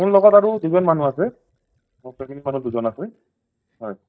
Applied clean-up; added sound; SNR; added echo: neural mask model DeepFilterNet 3.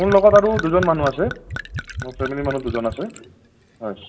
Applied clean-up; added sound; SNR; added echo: none; Gurgling / Chink, clink / Liquid; 11 dB; reverberation time 0.3 s.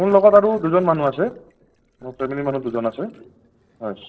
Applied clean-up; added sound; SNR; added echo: neural separator model SepFormer DNS4.